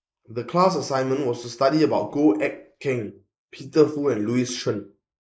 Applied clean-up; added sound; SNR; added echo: neural mask model Resemble Enhance denoiser.